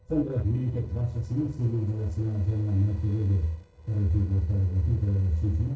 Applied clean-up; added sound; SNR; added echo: neural separator model SepFormer DNS4.